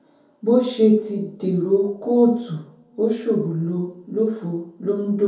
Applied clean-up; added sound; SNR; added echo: none; none; none; reverberation time 0.6 s.